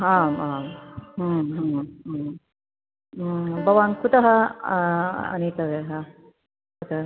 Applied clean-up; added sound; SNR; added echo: none; Piano; 19 dB; none.